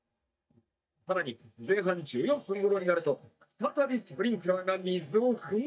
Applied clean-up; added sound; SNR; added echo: neural mask model DeepFilterNet 3.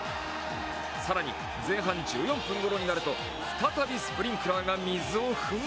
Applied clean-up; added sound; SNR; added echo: none; none; none; none.